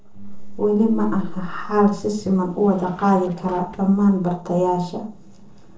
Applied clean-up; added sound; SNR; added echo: neural separator model SepFormer DNS4.